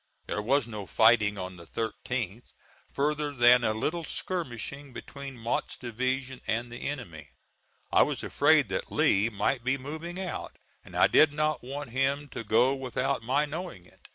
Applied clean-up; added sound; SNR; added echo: none; none; none; none.